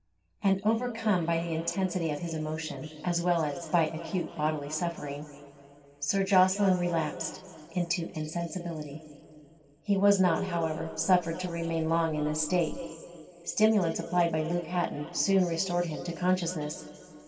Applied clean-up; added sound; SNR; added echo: none; Wind; 19 dB; reverberation time 2.8 s.